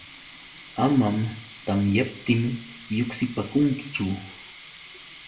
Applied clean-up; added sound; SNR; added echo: none; Sink (filling or washing); 12 dB; reverberation time 0.5 s.